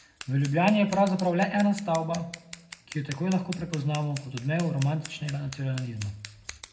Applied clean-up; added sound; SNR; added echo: none; Scissors; 17 dB; reverberation time 0.3 s.